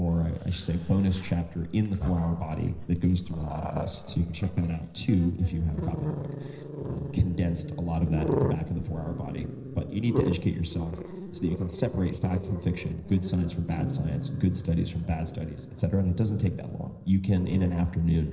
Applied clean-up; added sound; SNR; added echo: neural separator model SepFormer DNS4.